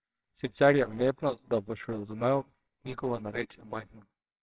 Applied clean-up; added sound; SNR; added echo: neural separator model SepFormer WHAMR!.